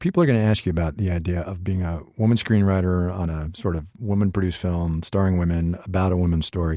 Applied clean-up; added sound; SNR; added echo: none; none; none; none.